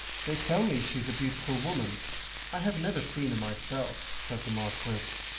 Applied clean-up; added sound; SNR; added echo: none; Frying (food); 2 dB; reverberation time 0.8 s.